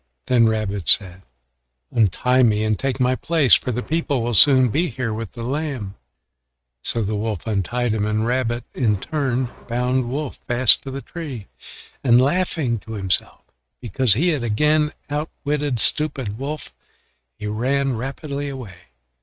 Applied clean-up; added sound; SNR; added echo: neural mask model RNNoise.